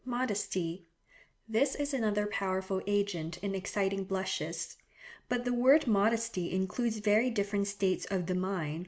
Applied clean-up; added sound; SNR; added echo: none; none; none; none.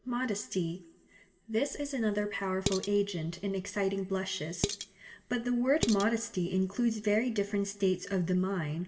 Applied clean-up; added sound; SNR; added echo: none; Dishes, pots, and pans; 7 dB; reverberation time 1.5 s.